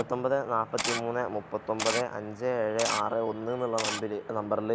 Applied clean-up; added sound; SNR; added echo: none; Camera; 8 dB; none.